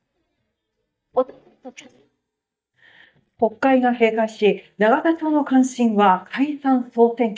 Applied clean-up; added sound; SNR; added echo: neural mask model DeepFilterNet 3.